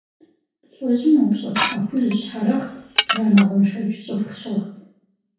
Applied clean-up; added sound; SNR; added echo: none; Dishes, pots, and pans / Glass; 5 dB; reverberation time 0.6 s.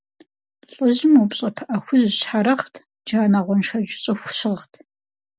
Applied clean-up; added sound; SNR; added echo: none; none; none; none.